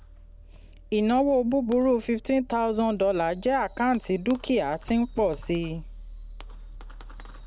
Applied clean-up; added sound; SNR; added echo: none; Fireworks; 17 dB; none.